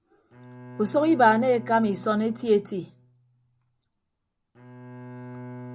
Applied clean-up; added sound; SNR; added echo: none; Bowed string instrument; 16 dB; none.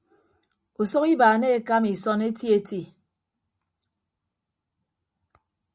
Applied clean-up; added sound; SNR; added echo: none; none; none; none.